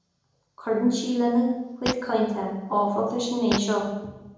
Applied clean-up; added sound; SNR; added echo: none; Fart; 11 dB; reverberation time 0.9 s.